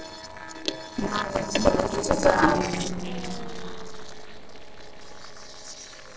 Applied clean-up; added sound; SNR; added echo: neural separator model SepFormer DNS4.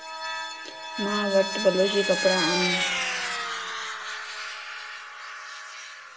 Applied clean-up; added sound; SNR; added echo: none; Vehicle; 1 dB; reverberation time 1.0 s.